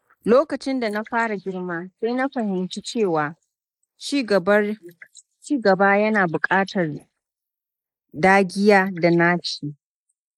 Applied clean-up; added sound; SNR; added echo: neural mask model Resemble Enhance denoiser.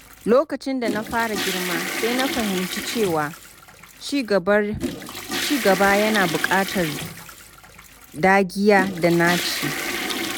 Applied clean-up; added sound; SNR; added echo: none; Toilet flush / Water; 7 dB; none.